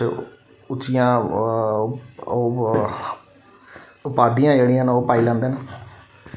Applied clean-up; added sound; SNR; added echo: none; none; none; none.